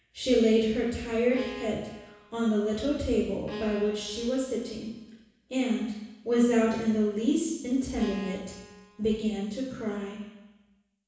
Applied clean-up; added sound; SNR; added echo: none; Bowed string instrument; 18 dB; reverberation time 1.1 s.